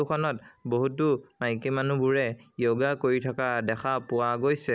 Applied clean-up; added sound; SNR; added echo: none; none; none; none.